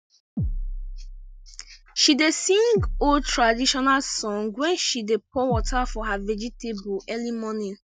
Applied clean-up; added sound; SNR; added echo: none; Bass drum; 8 dB; none.